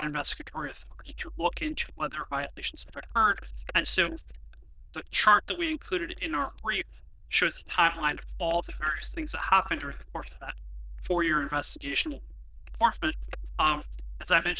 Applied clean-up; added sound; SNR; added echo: neural diffusion model UNIVERSE++.